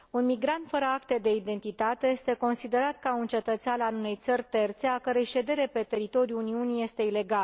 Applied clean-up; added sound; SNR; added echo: none; none; none; none.